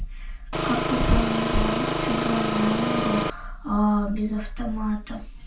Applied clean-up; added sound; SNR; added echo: none; Engine; 0 dB; reverberation time 0.2 s.